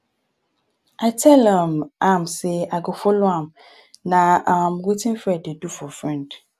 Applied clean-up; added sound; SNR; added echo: none; none; none; none.